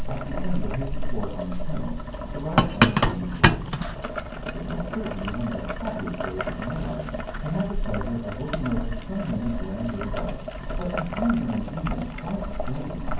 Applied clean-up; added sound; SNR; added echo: none; Boiling; -4 dB; reverberation time 0.9 s.